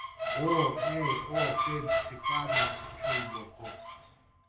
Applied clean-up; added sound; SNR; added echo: none; Squeak; -5 dB; reverberation time 0.2 s.